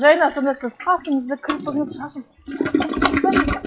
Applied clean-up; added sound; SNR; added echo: classical method log-MMSE.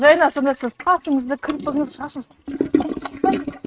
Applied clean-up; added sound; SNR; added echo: neural mask model RNNoise.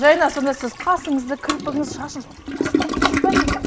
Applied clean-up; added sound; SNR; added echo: none; Toilet flush; 2 dB; none.